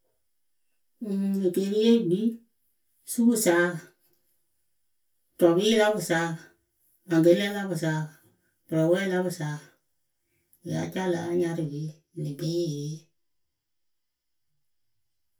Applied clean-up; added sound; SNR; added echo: none; none; none; reverberation time 0.2 s.